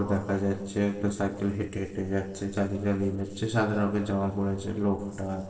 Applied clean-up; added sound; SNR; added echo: neural separator model SepFormer DNS4.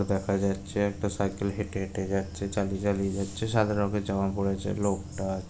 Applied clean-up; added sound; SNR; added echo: none; none; none; none.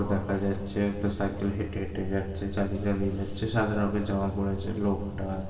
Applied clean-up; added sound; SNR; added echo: none; Boiling; 19 dB; reverberation time 2.2 s.